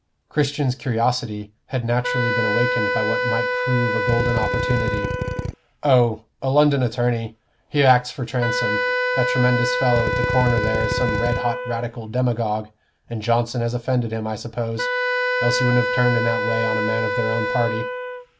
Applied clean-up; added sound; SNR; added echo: none; Wind instrument, woodwind instrument + Drill; 2 dB; none.